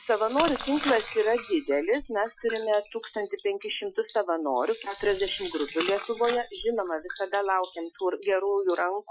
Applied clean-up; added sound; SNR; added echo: classical method Wiener filter.